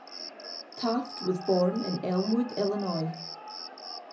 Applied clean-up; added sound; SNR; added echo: none; Cricket; 11 dB; reverberation time 0.4 s.